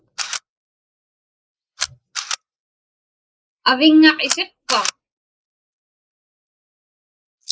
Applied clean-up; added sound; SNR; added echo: neural mask model Resemble Enhance denoiser.